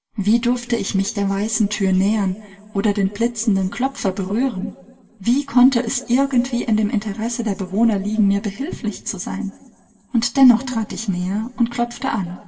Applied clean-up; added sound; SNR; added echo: none; none; none; reverberation time 2.0 s.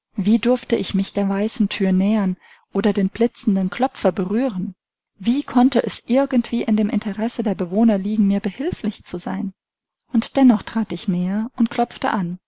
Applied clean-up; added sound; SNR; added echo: none; none; none; none.